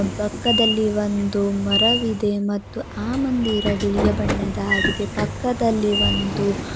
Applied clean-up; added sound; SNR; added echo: none; Sliding door / Train; 3 dB; none.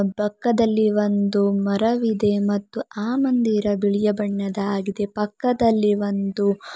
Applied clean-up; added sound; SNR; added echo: none; none; none; none.